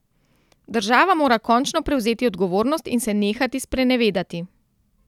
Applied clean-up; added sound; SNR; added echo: none; none; none; none.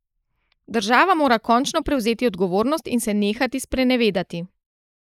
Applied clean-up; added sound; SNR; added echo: neural mask model Resemble Enhance denoiser.